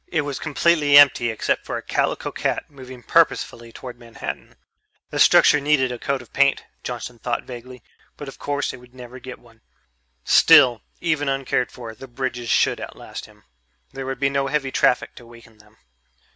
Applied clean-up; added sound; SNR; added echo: none; none; none; none.